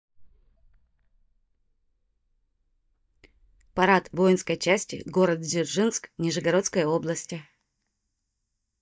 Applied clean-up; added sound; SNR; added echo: neural mask model DeepFilterNet 3.